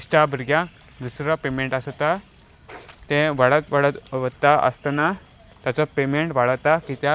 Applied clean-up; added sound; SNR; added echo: none; none; none; none.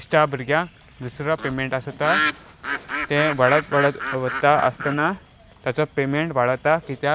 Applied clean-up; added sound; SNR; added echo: none; Bird; 5 dB; none.